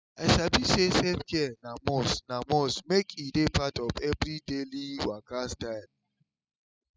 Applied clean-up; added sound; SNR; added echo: classical method spectral subtraction.